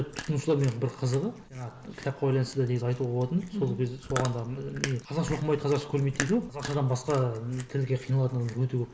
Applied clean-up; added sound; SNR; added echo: none; Chewing, mastication; 14 dB; none.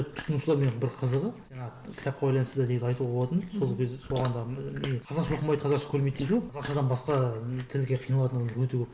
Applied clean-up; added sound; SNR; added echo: neural mask model Resemble Enhance denoiser.